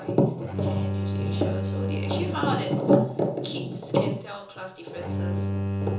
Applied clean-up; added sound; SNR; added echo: none; Bowed string instrument; 3 dB; reverberation time 0.6 s.